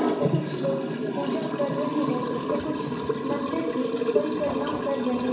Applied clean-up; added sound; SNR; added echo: none; Liquid; -2 dB; reverberation time 0.7 s.